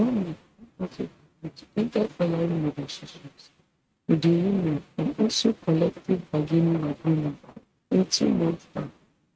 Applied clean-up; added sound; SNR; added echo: neural mask model RNNoise.